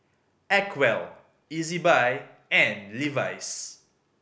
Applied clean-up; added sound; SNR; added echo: none; none; none; none.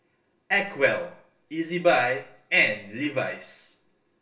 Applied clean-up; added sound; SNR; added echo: none; none; none; reverberation time 0.2 s.